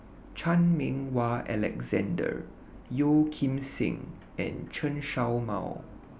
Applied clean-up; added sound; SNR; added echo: none; none; none; none.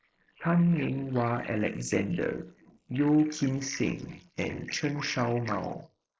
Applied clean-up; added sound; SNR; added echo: neural mask model Resemble Enhance denoiser.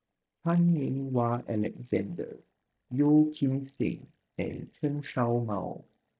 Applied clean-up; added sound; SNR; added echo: neural mask model DeepFilterNet 3.